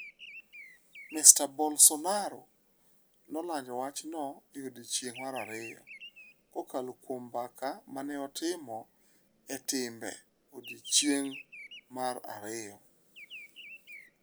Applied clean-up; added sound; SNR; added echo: none; Bird vocalization, bird call, bird song; 20 dB; none.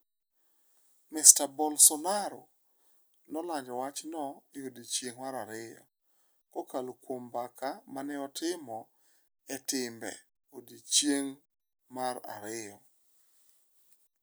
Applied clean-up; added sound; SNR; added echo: none; none; none; none.